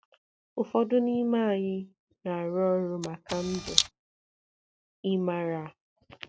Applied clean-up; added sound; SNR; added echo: classical method log-MMSE.